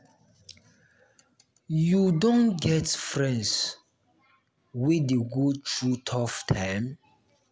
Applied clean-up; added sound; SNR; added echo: none; none; none; none.